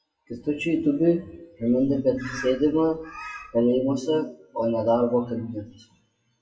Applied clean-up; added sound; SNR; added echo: classical method WPE with log-MMSE.